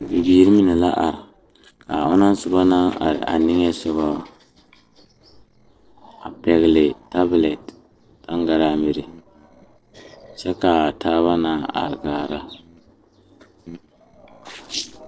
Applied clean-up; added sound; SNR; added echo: neural separator model SepFormer DNS4.